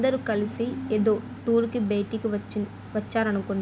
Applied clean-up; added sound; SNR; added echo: none; none; none; none.